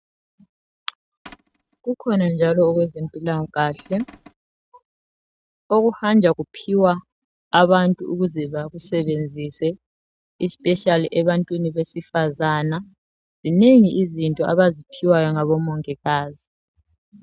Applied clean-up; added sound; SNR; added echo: neural mask model RNNoise.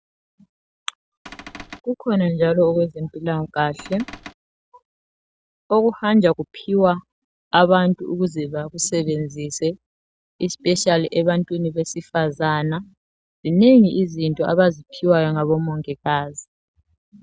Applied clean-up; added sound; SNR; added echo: none; Cupboard open or close / Door; 16 dB; none.